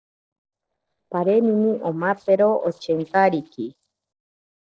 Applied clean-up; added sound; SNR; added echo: neural separator model SepFormer DNS4.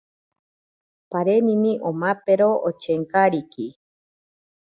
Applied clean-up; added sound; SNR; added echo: none; none; none; none.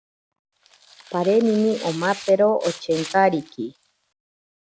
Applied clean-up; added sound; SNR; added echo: none; Tearing; 17 dB; none.